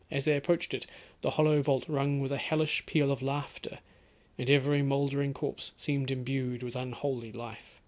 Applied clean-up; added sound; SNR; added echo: none; none; none; none.